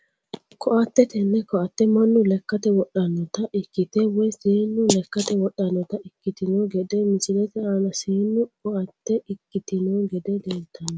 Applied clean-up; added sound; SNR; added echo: none; none; none; none.